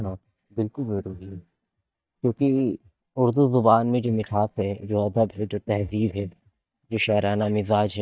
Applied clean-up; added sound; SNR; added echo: neural mask model DeepFilterNet 3.